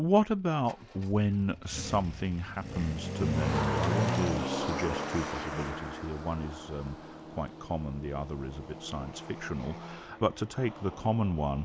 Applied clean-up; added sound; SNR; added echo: none; Motor vehicle (road); 5 dB; none.